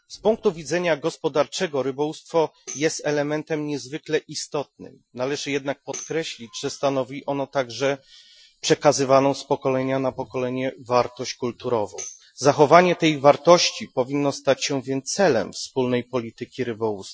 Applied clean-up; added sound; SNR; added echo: classical method Wiener filter.